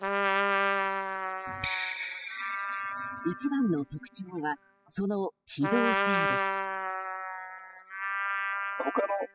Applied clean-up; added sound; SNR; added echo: classical method spectral subtraction.